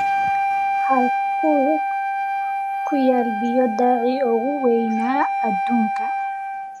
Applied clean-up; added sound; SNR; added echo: none; Wind instrument, woodwind instrument; 0 dB; none.